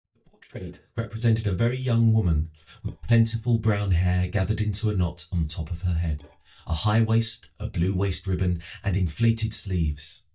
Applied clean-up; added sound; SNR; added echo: neural mask model DeepFilterNet 3.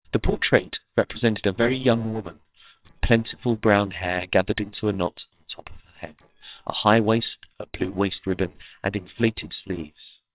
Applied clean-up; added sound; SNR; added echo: neural separator model SepFormer WHAMR!.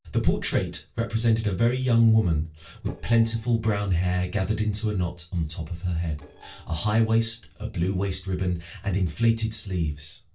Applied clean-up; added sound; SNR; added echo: neural separator model SepFormer DNS4.